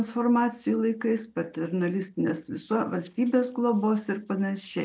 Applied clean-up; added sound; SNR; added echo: none; none; none; none.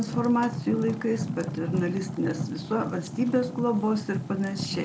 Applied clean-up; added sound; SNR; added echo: none; Fire; 6 dB; none.